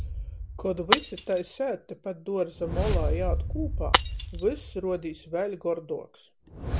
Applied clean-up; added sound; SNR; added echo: none; Shatter + Whoosh, swoosh, swish; -1 dB; none.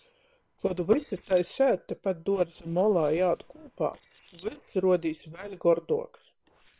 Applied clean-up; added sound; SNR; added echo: neural separator model SepFormer WHAM!.